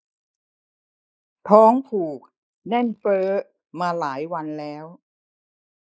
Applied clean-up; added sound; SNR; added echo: neural mask model Resemble Enhance denoiser.